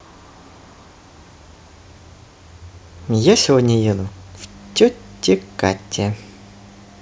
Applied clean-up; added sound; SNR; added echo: none; none; none; none.